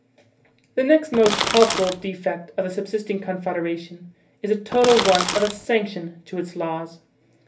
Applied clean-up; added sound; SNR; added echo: none; Crackle; 2 dB; reverberation time 0.3 s.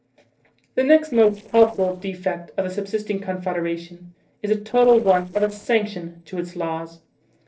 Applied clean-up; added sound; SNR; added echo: neural separator model SepFormer DNS4.